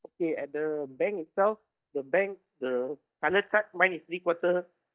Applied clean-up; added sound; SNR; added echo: neural mask model DeepFilterNet 3.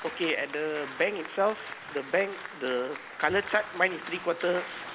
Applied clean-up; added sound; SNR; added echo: none; Applause; 11 dB; none.